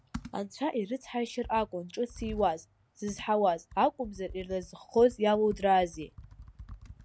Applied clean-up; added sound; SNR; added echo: none; Computer keyboard; 18 dB; none.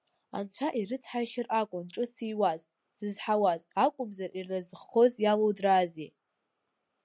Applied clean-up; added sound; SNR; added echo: none; none; none; none.